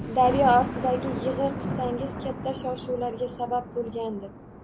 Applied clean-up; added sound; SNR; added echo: none; Thunder; 6 dB; none.